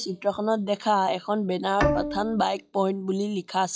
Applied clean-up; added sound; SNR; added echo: classical method log-MMSE.